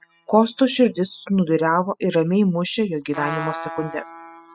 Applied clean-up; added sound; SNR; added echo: classical method spectral subtraction.